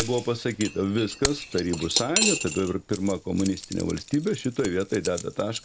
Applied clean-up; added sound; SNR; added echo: none; Keys jangling + Cutlery, silverware / Dishes, pots, and pans; 5 dB; none.